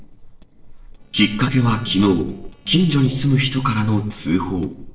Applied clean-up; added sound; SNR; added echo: neural separator model SepFormer DNS4.